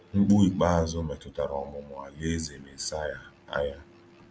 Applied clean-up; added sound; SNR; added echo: none; none; none; none.